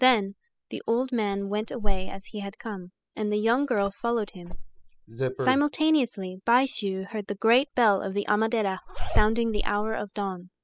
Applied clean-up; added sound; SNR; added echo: classical method spectral subtraction.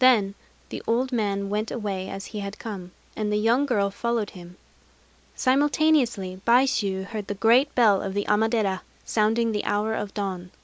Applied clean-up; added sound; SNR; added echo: none; none; none; none.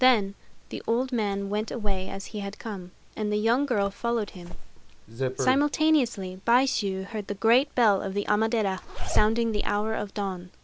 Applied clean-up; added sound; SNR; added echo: none; Zipper (clothing); 3 dB; none.